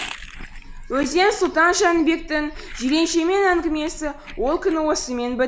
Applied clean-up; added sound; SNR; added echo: none; Crumpling, crinkling; 16 dB; none.